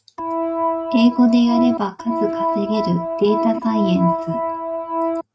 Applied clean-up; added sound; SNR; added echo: neural mask model RNNoise.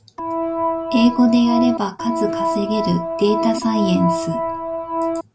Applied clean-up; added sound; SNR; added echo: none; Organ; 2 dB; none.